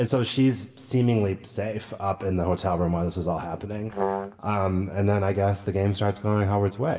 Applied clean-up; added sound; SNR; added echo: none; Brass instrument; 4 dB; reverberation time 2.9 s.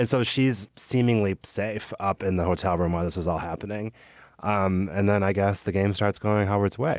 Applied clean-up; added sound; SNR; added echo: none; none; none; none.